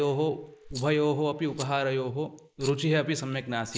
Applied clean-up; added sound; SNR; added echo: neural mask model Resemble Enhance denoiser.